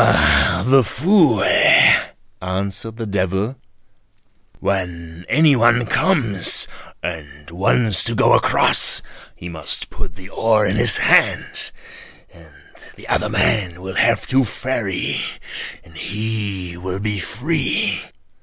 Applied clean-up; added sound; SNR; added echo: none; none; none; none.